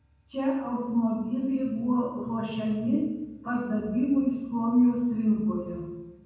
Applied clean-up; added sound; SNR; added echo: none; none; none; reverberation time 1.2 s.